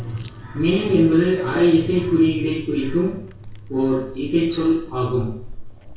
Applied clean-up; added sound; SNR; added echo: none; Chewing, mastication; 17 dB; reverberation time 0.6 s.